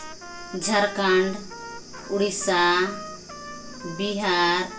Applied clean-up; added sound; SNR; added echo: none; Trumpet; 16 dB; reverberation time 0.2 s.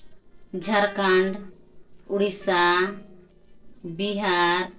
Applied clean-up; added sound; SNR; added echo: neural separator model SepFormer DNS4.